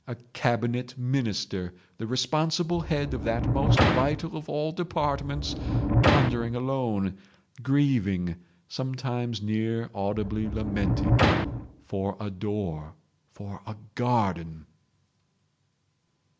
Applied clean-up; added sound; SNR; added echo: none; Sliding door; -2 dB; none.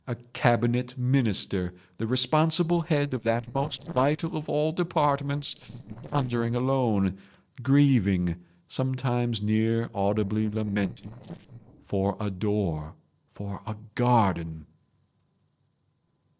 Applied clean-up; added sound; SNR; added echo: neural separator model SepFormer DNS4.